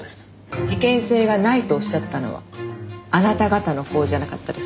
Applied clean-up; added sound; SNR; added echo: none; none; none; none.